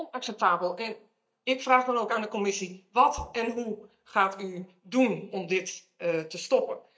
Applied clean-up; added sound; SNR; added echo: neural mask model DeepFilterNet 3.